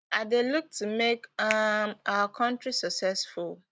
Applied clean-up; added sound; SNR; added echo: none; Finger snapping; 15 dB; none.